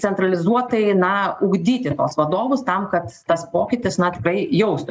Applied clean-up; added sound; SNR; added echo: neural mask model Resemble Enhance denoiser.